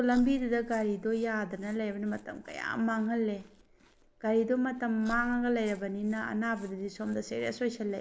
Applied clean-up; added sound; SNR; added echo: none; Chewing, mastication; 20 dB; none.